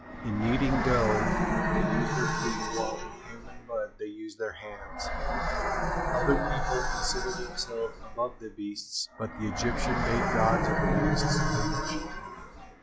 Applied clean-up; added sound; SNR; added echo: classical method log-MMSE.